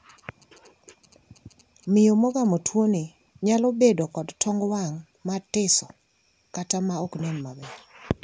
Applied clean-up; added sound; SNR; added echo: none; none; none; none.